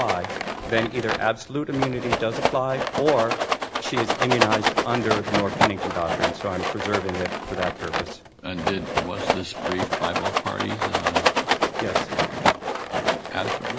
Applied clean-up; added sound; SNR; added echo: none; Rattle; -2 dB; none.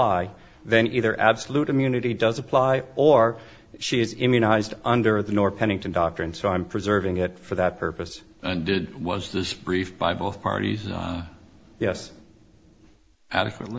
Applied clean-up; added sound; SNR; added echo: none; none; none; none.